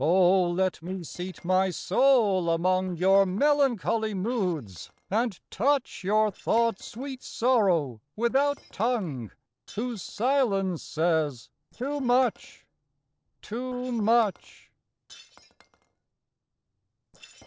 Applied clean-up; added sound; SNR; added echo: neural separator model SepFormer DNS4.